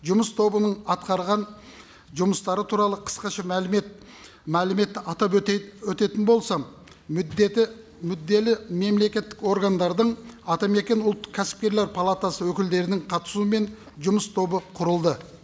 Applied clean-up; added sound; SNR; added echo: none; none; none; none.